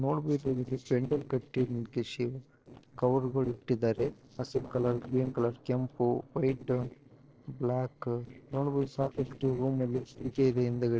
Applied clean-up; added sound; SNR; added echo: neural separator model SepFormer DNS4.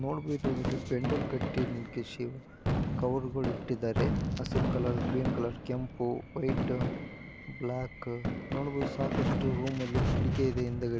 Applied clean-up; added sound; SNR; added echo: none; Fireworks; -1 dB; none.